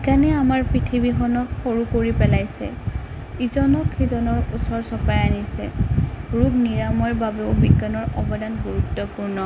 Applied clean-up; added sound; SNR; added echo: none; none; none; none.